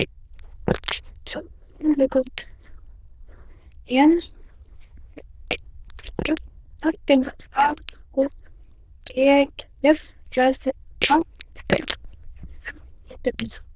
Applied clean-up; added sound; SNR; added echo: neural diffusion model UNIVERSE++.